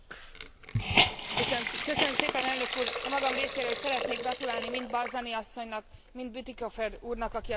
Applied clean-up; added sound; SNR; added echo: none; Hiss; -3 dB; none.